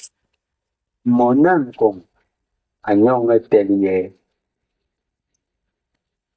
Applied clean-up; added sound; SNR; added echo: neural mask model DeepFilterNet 3.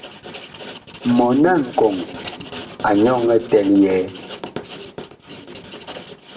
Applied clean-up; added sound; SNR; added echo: none; Writing; 12 dB; reverberation time 0.7 s.